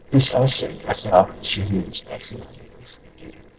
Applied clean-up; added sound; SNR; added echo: neural separator model SepFormer DNS4.